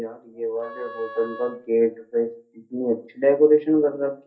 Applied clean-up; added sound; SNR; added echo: none; Wind instrument, woodwind instrument; 17 dB; reverberation time 0.3 s.